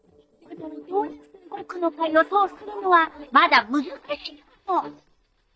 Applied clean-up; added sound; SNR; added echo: neural mask model DeepFilterNet 3.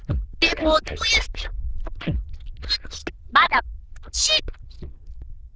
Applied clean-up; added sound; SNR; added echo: neural diffusion model UNIVERSE++.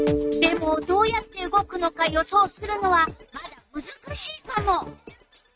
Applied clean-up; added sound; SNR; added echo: neural mask model RNNoise.